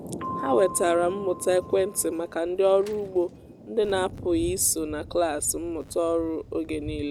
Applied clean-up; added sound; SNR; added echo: none; Thunder + Percussion; 13 dB; none.